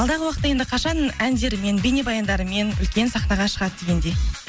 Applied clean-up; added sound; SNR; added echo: none; none; none; none.